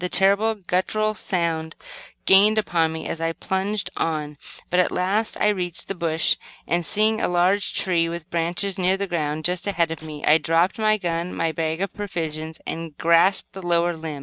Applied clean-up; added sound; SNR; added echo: neural mask model RNNoise.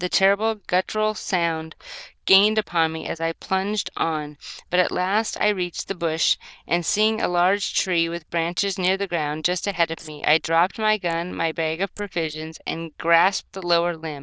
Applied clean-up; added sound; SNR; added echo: neural diffusion model UNIVERSE++.